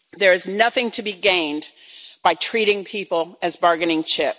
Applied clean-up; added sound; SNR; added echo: none; none; none; none.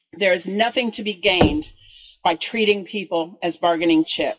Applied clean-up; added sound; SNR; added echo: classical method WPE with log-MMSE.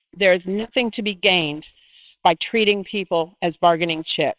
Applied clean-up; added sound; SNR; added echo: neural separator model SepFormer WHAMR!.